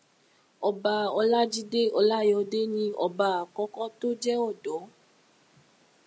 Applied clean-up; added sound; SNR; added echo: none; none; none; none.